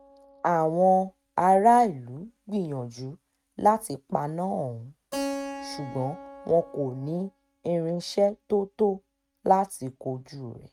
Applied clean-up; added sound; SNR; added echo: neural mask model RNNoise.